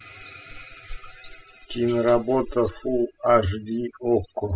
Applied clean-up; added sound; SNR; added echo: classical method spectral subtraction.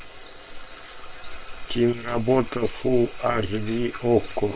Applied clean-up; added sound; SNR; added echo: neural separator model SepFormer WHAM!.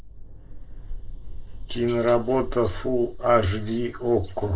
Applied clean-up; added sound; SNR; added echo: neural mask model Resemble Enhance denoiser.